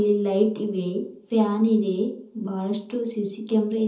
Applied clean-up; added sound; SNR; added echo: none; none; none; reverberation time 0.7 s.